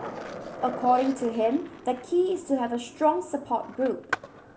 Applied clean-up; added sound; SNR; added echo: none; Skateboard; 12 dB; none.